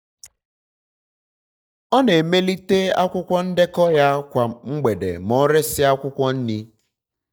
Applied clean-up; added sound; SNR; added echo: neural mask model DeepFilterNet 3.